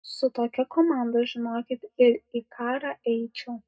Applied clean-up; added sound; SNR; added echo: none; none; none; reverberation time 0.2 s.